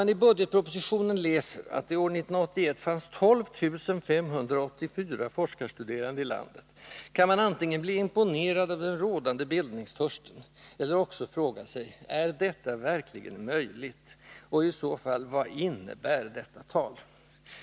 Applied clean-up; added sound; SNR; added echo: none; none; none; none.